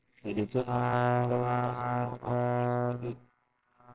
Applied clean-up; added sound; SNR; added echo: neural separator model SepFormer WHAMR!.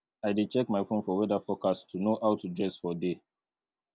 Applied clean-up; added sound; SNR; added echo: none; none; none; none.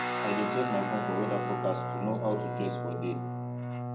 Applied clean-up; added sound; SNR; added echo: none; Guitar; -1 dB; reverberation time 0.4 s.